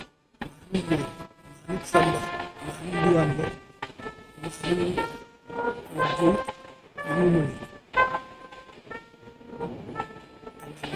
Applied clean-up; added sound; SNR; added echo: neural mask model RNNoise.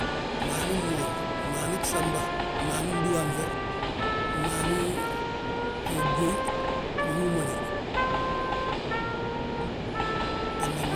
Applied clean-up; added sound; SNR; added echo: none; Trumpet + Train; -5 dB; none.